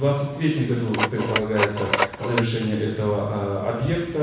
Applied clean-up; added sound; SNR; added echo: none; Telephone; 6 dB; reverberation time 1.1 s.